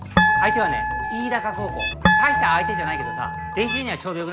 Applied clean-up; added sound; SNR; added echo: none; Harp; -5 dB; none.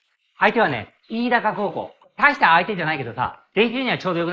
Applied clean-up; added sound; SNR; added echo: neural mask model Resemble Enhance denoiser.